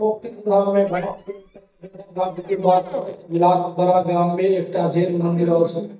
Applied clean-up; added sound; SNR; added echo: neural mask model DeepFilterNet 3.